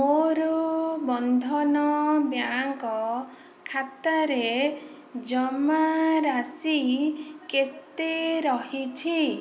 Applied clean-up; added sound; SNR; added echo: none; none; none; none.